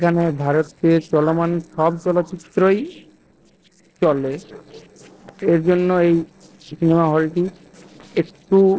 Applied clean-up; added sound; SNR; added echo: neural separator model SepFormer DNS4.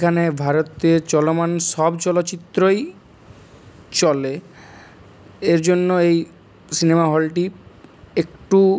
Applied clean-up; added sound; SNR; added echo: none; none; none; none.